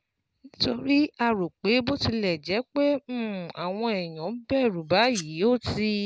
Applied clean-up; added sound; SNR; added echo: none; Domestic sounds, home sounds; 14 dB; none.